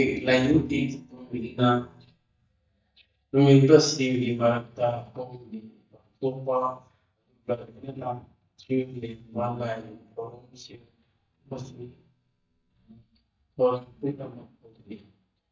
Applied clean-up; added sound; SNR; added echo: neural mask model DeepFilterNet 3.